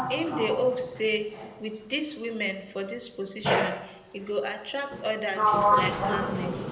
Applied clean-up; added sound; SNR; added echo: none; Sliding door; -1 dB; reverberation time 0.7 s.